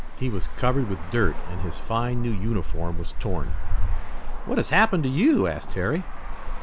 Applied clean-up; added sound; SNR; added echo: none; Traffic noise, roadway noise; -3 dB; none.